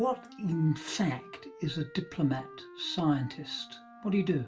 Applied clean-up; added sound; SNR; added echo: none; Wind instrument, woodwind instrument; 18 dB; reverberation time 0.2 s.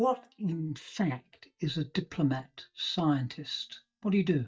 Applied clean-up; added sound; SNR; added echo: neural mask model DeepFilterNet 3.